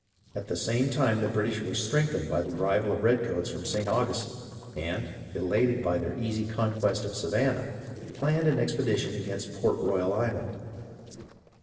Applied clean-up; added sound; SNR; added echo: neural separator model SepFormer DNS4.